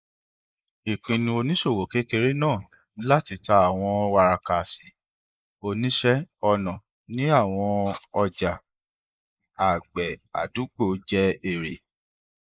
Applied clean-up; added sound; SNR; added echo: neural mask model Resemble Enhance denoiser.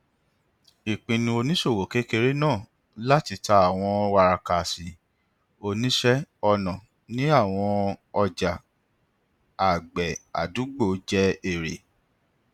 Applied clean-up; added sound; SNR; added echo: none; none; none; none.